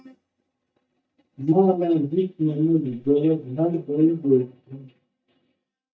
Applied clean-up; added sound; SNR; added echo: neural mask model DeepFilterNet 3.